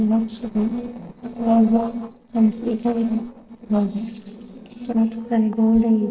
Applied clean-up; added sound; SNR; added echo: neural separator model SepFormer DNS4.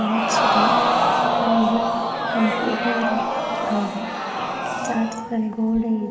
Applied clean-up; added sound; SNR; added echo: none; Crowd; -2 dB; reverberation time 0.4 s.